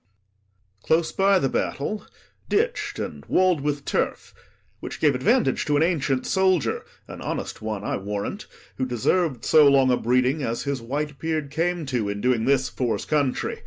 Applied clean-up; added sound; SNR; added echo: none; none; none; none.